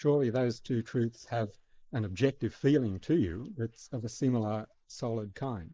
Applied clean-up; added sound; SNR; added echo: neural mask model Resemble Enhance denoiser.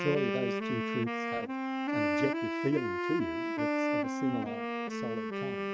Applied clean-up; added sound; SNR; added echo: neural mask model RNNoise.